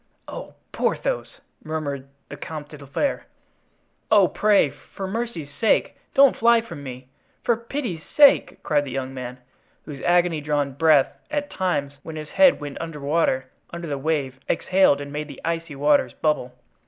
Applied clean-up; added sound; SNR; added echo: none; none; none; none.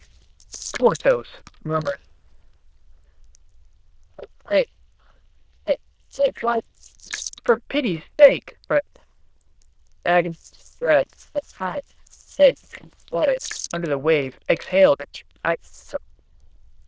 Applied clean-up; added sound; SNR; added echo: neural diffusion model UNIVERSE++.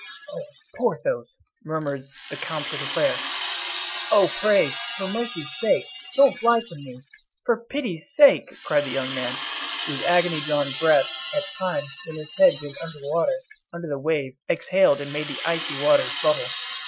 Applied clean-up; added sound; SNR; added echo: classical method Wiener filter.